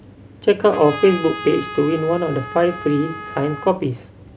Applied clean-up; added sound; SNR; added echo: none; Trumpet; 13 dB; none.